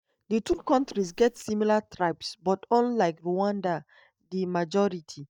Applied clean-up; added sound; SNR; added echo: neural mask model DeepFilterNet 3.